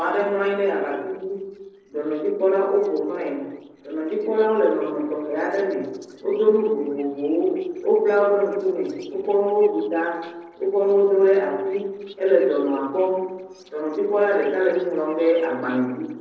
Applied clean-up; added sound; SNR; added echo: neural separator model SepFormer DNS4.